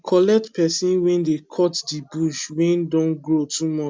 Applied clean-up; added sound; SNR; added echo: none; none; none; none.